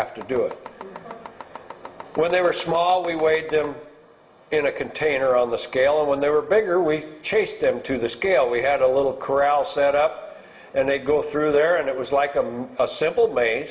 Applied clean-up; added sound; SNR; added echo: none; Domestic sounds, home sounds; 19 dB; reverberation time 0.7 s.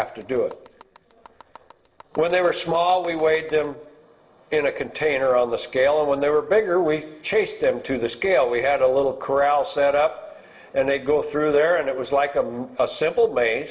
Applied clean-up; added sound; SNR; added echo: neural separator model SepFormer DNS4.